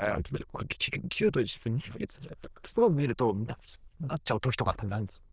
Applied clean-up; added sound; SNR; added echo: neural diffusion model UNIVERSE++.